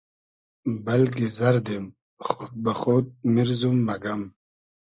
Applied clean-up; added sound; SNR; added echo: neural mask model Resemble Enhance denoiser.